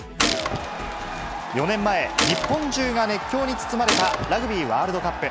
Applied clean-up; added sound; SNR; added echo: none; Gunshot, gunfire; 3 dB; none.